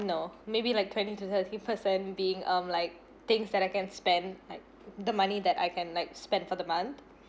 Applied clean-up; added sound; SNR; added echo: none; none; none; none.